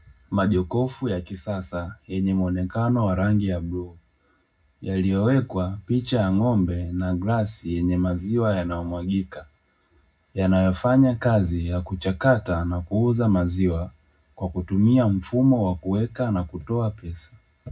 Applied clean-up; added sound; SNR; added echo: none; none; none; reverberation time 0.4 s.